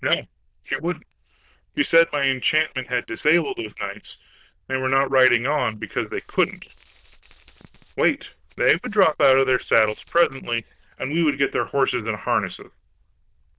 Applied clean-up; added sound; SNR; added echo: neural diffusion model UNIVERSE++.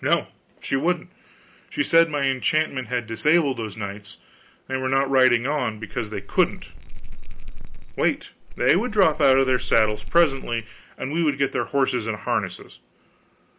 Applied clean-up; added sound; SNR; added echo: none; Bell; 3 dB; none.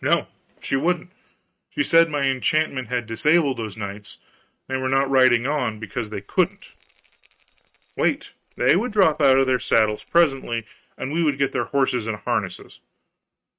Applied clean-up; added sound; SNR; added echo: neural mask model RNNoise.